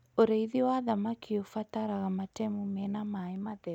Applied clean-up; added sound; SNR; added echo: none; none; none; none.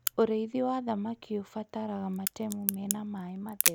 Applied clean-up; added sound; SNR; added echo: none; Crack; 4 dB; none.